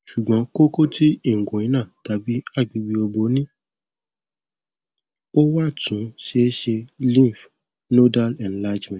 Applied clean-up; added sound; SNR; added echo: none; none; none; none.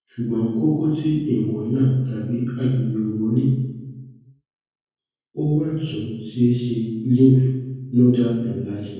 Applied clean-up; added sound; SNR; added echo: none; none; none; reverberation time 1.3 s.